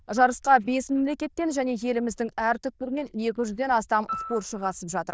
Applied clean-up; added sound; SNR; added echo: neural diffusion model UNIVERSE++.